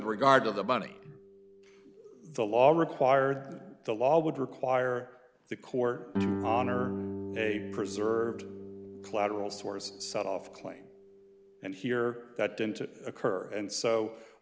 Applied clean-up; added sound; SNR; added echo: none; Guitar; 11 dB; none.